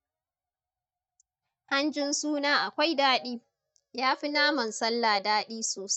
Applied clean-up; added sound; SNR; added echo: neural mask model DeepFilterNet 3.